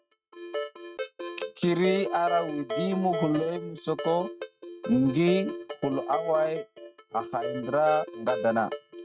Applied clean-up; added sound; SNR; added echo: neural mask model RNNoise.